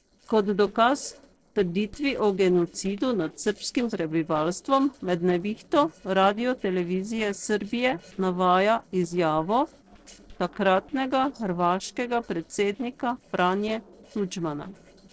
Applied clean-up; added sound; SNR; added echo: neural separator model SepFormer DNS4.